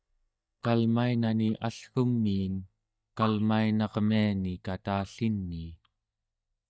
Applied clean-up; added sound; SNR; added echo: neural mask model DeepFilterNet 3.